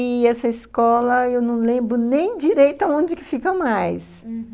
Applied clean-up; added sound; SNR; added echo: none; none; none; none.